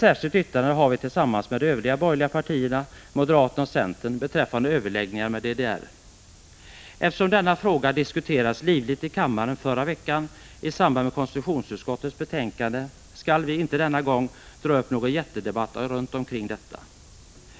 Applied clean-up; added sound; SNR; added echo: none; none; none; none.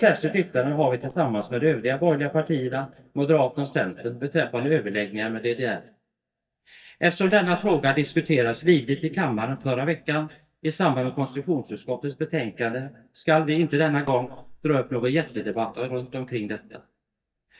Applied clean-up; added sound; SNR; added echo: neural mask model DeepFilterNet 3.